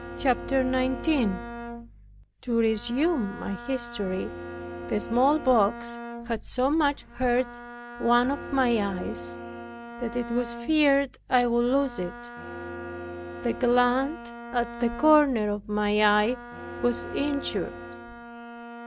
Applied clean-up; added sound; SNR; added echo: none; Bowed string instrument + Bowed string instrument; 12 dB; none.